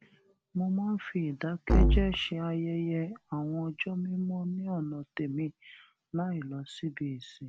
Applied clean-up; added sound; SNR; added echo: none; Musical instrument; -4 dB; none.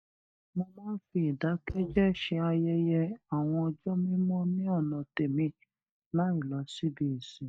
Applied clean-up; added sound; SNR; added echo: neural mask model DeepFilterNet 3.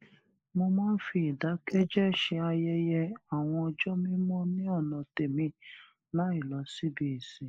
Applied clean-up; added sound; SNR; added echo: neural mask model Resemble Enhance denoiser.